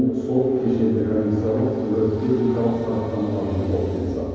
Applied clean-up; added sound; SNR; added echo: none; Train; 18 dB; reverberation time 2.2 s.